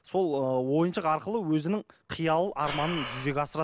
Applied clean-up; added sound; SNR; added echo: none; Breathing; 9 dB; none.